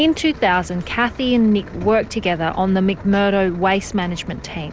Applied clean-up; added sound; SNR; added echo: none; none; none; none.